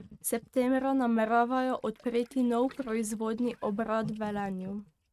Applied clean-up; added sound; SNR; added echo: neural mask model RNNoise.